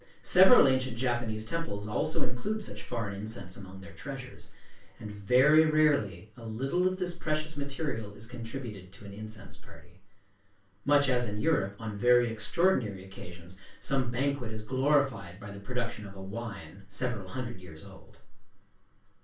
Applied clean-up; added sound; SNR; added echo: none; none; none; reverberation time 0.2 s.